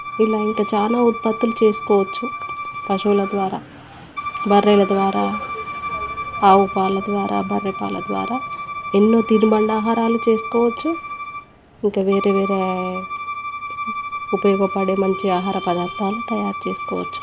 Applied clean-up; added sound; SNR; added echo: none; Bowed string instrument; 9 dB; none.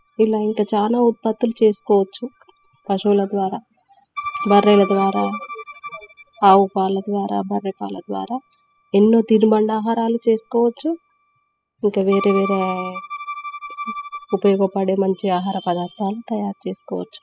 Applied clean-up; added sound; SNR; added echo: classical method spectral subtraction.